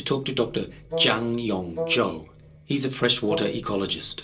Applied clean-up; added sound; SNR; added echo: none; Wind instrument, woodwind instrument; 7 dB; reverberation time 0.2 s.